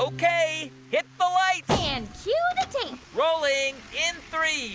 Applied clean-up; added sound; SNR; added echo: none; none; none; none.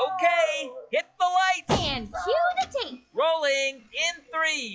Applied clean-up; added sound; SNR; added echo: classical method log-MMSE.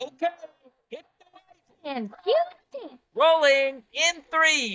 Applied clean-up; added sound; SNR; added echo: neural mask model DeepFilterNet 3.